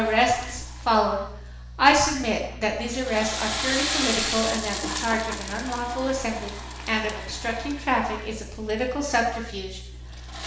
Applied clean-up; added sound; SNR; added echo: none; Toilet flush / Water; 9 dB; reverberation time 0.9 s.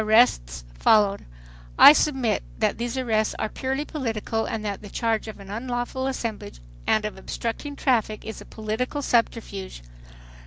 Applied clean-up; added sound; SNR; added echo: none; none; none; none.